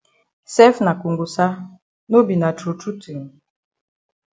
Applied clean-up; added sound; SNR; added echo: none; none; none; none.